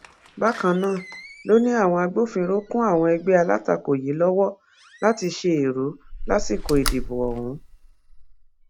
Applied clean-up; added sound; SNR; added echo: none; Slam; 12 dB; none.